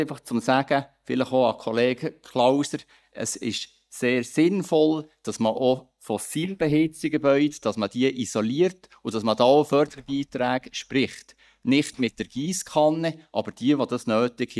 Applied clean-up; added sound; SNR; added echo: neural mask model DeepFilterNet 3.